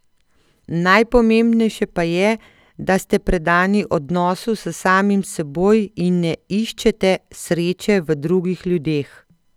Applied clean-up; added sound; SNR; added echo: none; none; none; none.